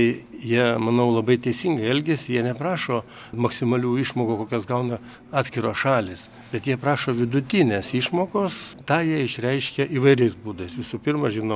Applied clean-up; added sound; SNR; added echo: none; none; none; none.